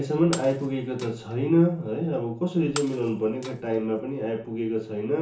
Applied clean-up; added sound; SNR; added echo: none; Shatter; 17 dB; reverberation time 0.7 s.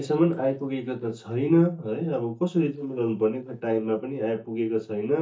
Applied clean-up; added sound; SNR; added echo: neural mask model DeepFilterNet 3.